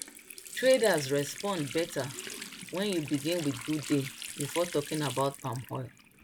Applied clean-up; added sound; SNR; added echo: none; Water tap, faucet; 11 dB; none.